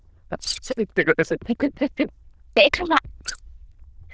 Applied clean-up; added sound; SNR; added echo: neural diffusion model UNIVERSE++.